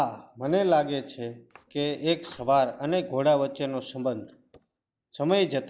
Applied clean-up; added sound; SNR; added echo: neural mask model DeepFilterNet 3.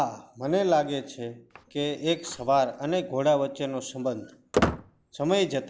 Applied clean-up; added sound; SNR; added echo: none; Squeak; 7 dB; none.